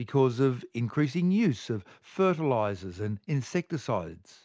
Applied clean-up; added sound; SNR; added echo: none; none; none; none.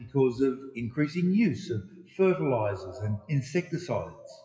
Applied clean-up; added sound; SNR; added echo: classical method WPE with log-MMSE.